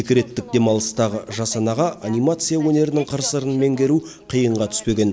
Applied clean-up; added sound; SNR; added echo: none; none; none; none.